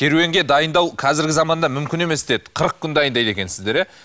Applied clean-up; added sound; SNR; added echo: none; none; none; none.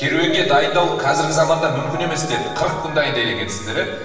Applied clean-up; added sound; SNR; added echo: none; Mallet percussion; 8 dB; reverberation time 1.1 s.